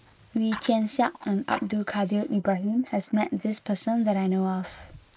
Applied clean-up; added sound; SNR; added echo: neural mask model Resemble Enhance denoiser.